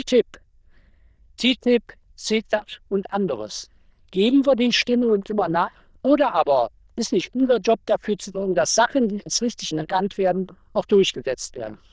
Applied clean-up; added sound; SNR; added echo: neural diffusion model UNIVERSE++.